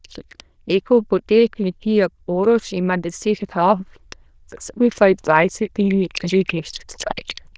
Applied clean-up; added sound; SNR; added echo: neural diffusion model UNIVERSE++.